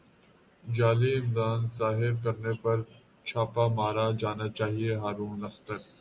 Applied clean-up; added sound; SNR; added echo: none; none; none; none.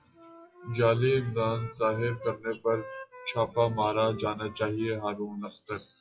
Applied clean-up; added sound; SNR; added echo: classical method WPE with log-MMSE.